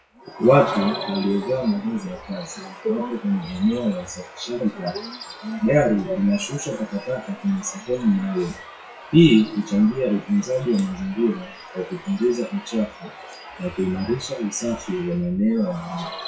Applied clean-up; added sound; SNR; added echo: classical method WPE with log-MMSE.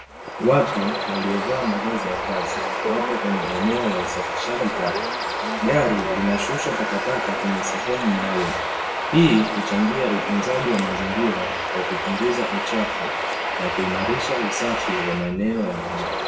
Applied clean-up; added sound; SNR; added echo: none; Bird vocalization, bird call, bird song; 1 dB; reverberation time 0.8 s.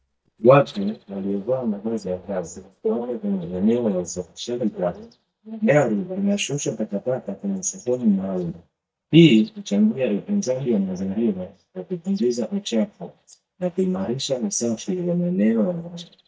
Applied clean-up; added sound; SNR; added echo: neural mask model DeepFilterNet 3.